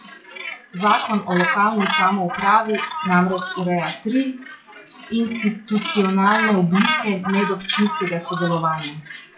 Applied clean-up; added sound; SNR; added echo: classical method WPE with log-MMSE.